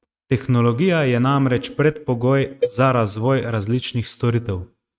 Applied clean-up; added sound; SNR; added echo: neural mask model RNNoise.